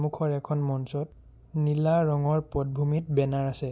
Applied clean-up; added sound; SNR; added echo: none; none; none; none.